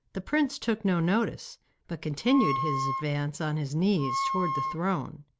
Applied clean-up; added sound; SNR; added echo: none; Wind instrument, woodwind instrument; 4 dB; none.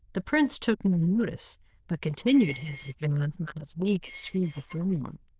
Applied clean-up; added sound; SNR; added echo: neural diffusion model UNIVERSE++.